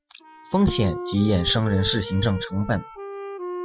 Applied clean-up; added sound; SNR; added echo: classical method Wiener filter.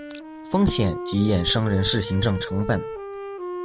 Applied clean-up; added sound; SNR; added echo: none; Wind instrument, woodwind instrument; 9 dB; none.